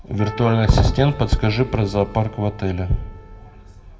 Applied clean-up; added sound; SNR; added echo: none; Keyboard (musical); 19 dB; reverberation time 1.5 s.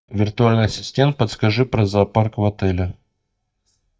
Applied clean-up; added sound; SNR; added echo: neural mask model DeepFilterNet 3.